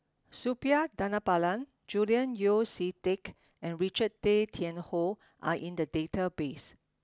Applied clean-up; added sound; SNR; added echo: none; none; none; none.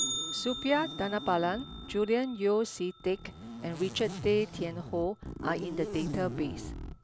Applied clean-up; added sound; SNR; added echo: none; Bell + Zipper (clothing); 7 dB; none.